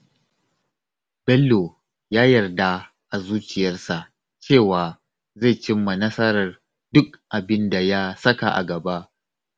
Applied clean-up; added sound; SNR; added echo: none; none; none; none.